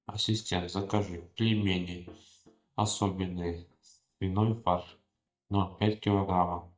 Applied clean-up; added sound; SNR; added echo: neural mask model DeepFilterNet 3.